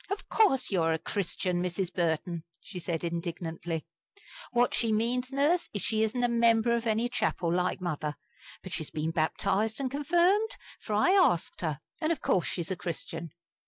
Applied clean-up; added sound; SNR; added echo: none; none; none; none.